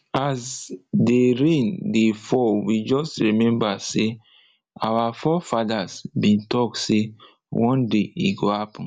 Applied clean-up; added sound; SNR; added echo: none; none; none; none.